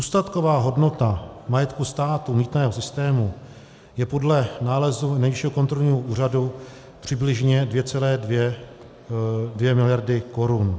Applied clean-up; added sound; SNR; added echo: none; none; none; none.